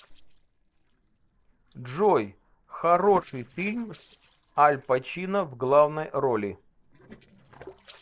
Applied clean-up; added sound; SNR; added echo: neural separator model SepFormer DNS4.